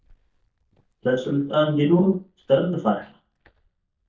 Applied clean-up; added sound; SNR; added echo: neural mask model DeepFilterNet 3.